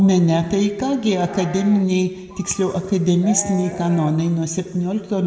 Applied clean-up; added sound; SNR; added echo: none; Livestock, farm animals, working animals; 16 dB; reverberation time 1.5 s.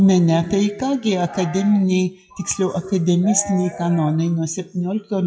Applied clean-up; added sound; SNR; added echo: classical method WPE with log-MMSE.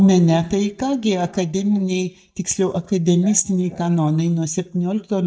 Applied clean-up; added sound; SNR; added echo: neural mask model DeepFilterNet 3.